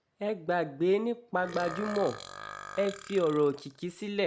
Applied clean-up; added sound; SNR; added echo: none; Burping, eructation; 13 dB; none.